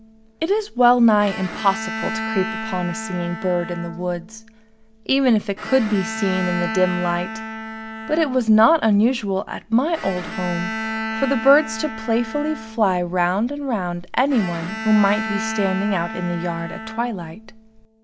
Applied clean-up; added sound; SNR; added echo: none; Bowed string instrument; 9 dB; none.